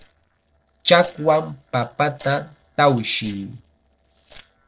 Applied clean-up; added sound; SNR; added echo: neural separator model SepFormer DNS4.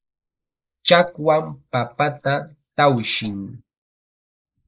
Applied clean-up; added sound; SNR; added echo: neural mask model Resemble Enhance denoiser.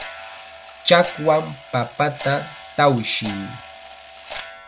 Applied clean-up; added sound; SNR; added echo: none; Clock; 15 dB; none.